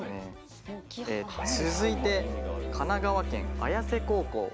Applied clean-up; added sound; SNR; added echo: none; Musical instrument; 2 dB; none.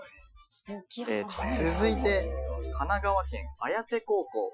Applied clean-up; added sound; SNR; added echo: classical method Wiener filter.